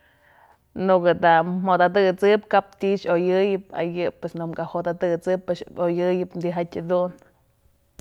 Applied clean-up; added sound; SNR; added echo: none; none; none; none.